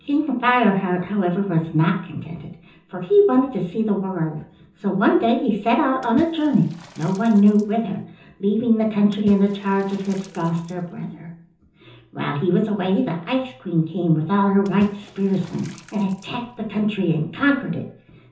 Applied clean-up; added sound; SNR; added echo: none; Water / Splash, splatter; 19 dB; reverberation time 0.6 s.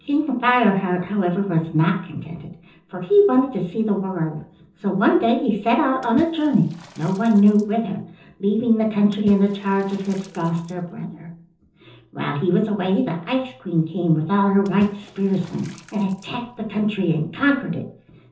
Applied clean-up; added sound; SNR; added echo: neural separator model SepFormer DNS4.